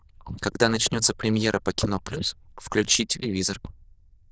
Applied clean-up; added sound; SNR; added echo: neural diffusion model UNIVERSE++.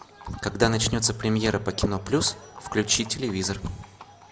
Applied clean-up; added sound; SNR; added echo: none; Livestock, farm animals, working animals; 19 dB; none.